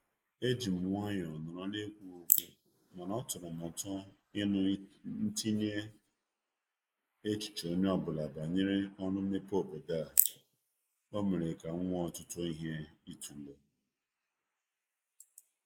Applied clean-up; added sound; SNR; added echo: neural mask model Resemble Enhance denoiser.